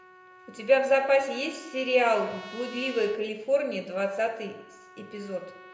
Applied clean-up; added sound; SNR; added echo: none; Trumpet; 20 dB; reverberation time 0.8 s.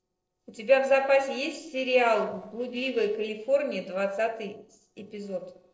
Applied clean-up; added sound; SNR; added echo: neural separator model SepFormer DNS4.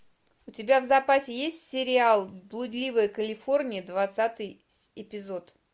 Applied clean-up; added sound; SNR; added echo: none; none; none; none.